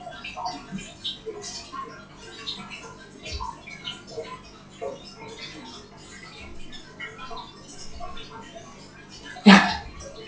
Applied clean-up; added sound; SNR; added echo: classical method log-MMSE.